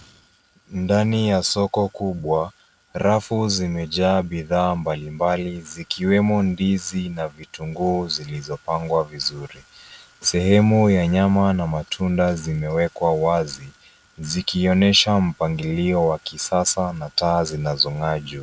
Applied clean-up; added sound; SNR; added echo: none; none; none; none.